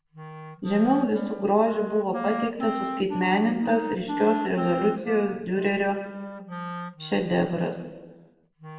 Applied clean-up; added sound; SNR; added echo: none; Wind instrument, woodwind instrument; 8 dB; reverberation time 1.2 s.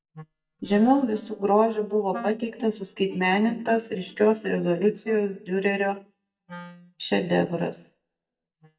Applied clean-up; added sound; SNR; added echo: neural mask model DeepFilterNet 3.